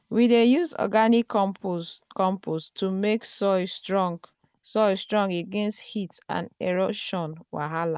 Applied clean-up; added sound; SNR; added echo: none; none; none; none.